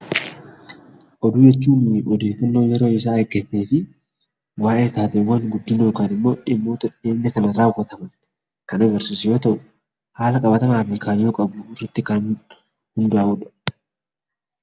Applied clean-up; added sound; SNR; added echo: none; none; none; none.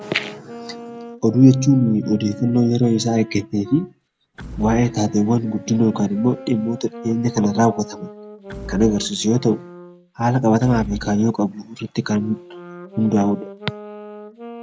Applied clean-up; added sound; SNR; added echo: none; Door / Wood + Wind instrument, woodwind instrument; 16 dB; none.